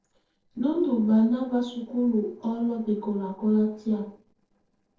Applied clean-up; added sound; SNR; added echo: neural separator model SepFormer DNS4.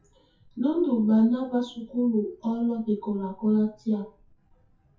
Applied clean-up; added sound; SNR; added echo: classical method WPE with log-MMSE.